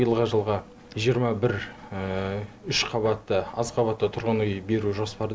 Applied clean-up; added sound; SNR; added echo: none; none; none; none.